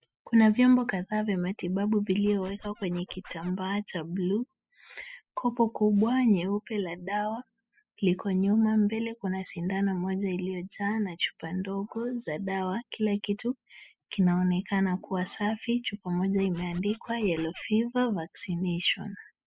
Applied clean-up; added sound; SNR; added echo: classical method spectral subtraction.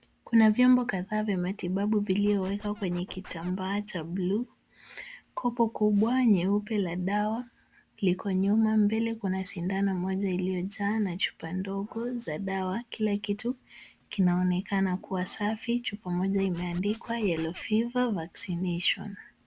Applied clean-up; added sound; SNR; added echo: none; Scratching (performance technique); 20 dB; none.